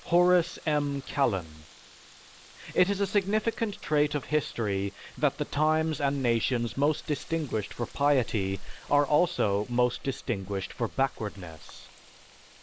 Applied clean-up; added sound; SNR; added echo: neural mask model Resemble Enhance denoiser.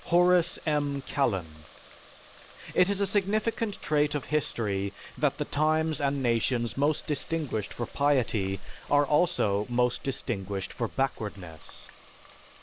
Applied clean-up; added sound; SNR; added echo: none; Water tap, faucet; 16 dB; none.